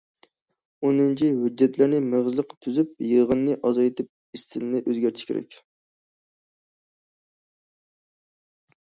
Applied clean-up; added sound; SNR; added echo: none; none; none; none.